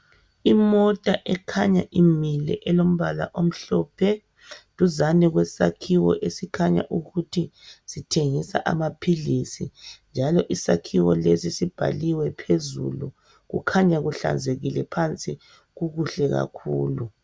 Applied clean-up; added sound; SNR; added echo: none; none; none; none.